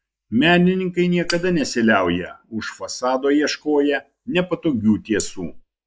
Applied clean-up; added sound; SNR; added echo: neural mask model Resemble Enhance denoiser.